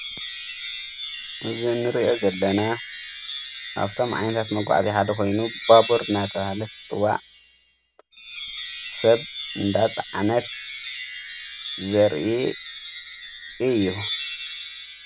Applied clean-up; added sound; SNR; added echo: none; Wind chime; -4 dB; none.